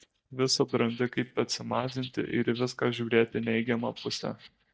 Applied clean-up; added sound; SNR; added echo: neural mask model DeepFilterNet 3.